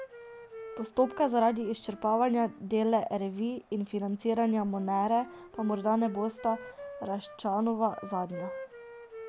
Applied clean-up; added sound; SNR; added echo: none; Wind instrument, woodwind instrument; 16 dB; none.